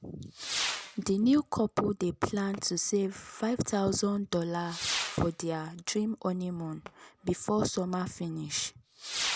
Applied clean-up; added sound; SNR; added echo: none; Whoosh, swoosh, swish / Fireworks; 10 dB; none.